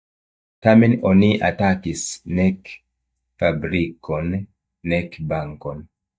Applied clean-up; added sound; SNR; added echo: neural mask model DeepFilterNet 3.